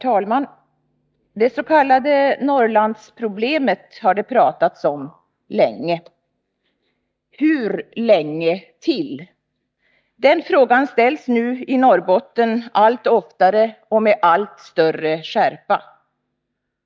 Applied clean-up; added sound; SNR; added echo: neural mask model DeepFilterNet 3.